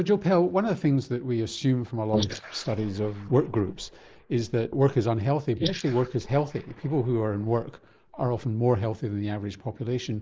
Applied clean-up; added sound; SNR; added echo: neural mask model Resemble Enhance denoiser.